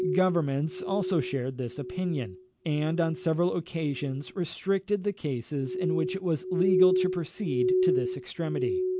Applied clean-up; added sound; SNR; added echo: none; Glass; 2 dB; none.